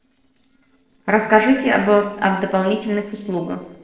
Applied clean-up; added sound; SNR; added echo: neural separator model SepFormer DNS4.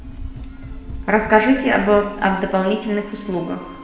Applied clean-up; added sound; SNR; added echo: none; Run; 16 dB; reverberation time 0.9 s.